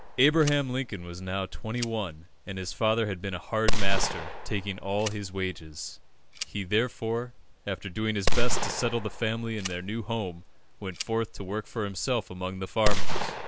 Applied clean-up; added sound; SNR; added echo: none; Gunshot, gunfire; -5 dB; none.